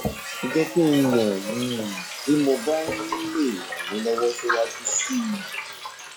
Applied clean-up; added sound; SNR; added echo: classical method log-MMSE.